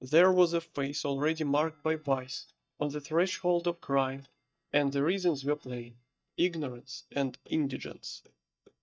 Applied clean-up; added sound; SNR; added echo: neural mask model DeepFilterNet 3.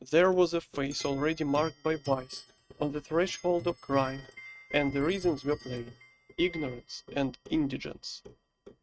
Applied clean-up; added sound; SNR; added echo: neural mask model RNNoise.